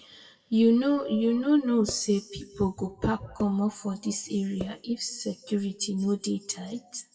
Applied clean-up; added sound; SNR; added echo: classical method WPE with log-MMSE.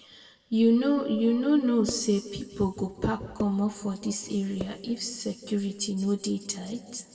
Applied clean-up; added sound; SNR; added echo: none; Percussion; 14 dB; reverberation time 1.4 s.